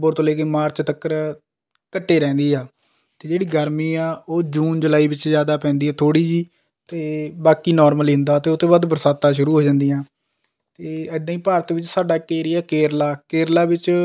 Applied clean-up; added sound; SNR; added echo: none; none; none; none.